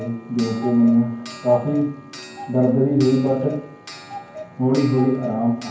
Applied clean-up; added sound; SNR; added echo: none; Clock; 16 dB; reverberation time 0.9 s.